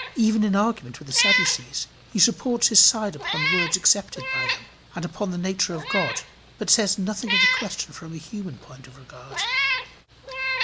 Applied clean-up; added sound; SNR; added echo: none; Meow; 3 dB; none.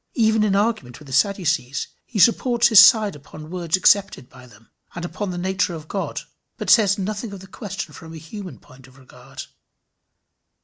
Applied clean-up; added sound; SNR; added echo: none; none; none; none.